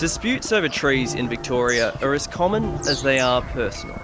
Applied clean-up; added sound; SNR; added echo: none; Bird vocalization, bird call, bird song; 12 dB; none.